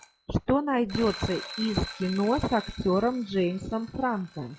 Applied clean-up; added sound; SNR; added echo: classical method log-MMSE.